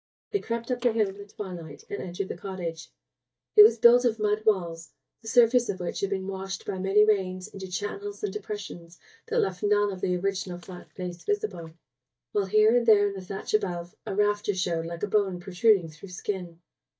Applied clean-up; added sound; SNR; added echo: neural mask model DeepFilterNet 3.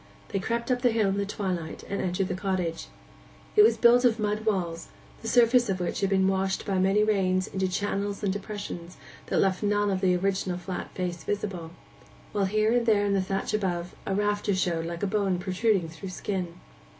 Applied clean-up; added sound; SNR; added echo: none; none; none; none.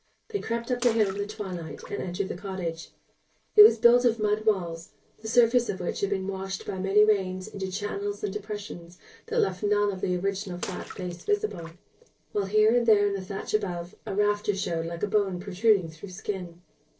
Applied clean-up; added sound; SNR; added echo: neural separator model SepFormer DNS4.